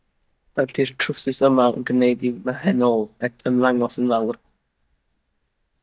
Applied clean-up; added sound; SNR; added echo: neural mask model DeepFilterNet 3.